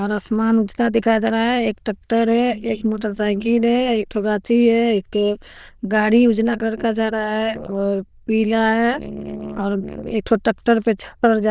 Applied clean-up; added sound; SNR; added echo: neural diffusion model UNIVERSE++.